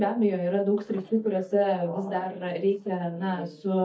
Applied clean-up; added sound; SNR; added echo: neural mask model DeepFilterNet 3.